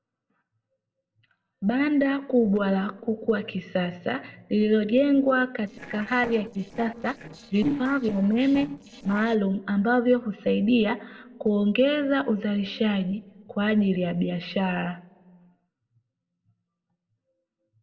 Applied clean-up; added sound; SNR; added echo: neural separator model SepFormer DNS4.